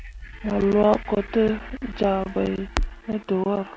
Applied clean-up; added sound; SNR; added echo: none; Crackle; 11 dB; none.